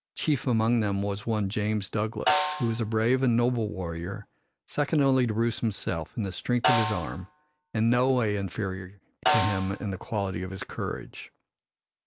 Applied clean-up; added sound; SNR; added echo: none; Snare drum; 5 dB; none.